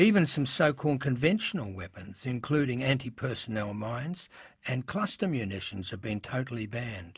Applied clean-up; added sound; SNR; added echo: none; none; none; none.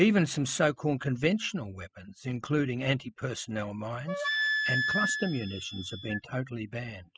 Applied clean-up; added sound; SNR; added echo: classical method spectral subtraction.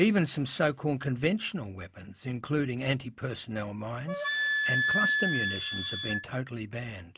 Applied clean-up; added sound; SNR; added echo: none; Wind instrument, woodwind instrument; 0 dB; none.